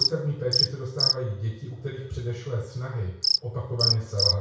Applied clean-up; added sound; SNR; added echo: none; Cricket; -1 dB; reverberation time 0.6 s.